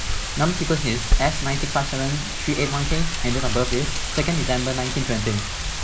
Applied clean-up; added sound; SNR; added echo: none; Wind; 0 dB; none.